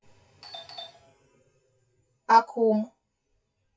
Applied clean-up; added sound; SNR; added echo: classical method WPE with log-MMSE.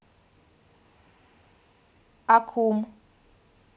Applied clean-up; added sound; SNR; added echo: none; none; none; none.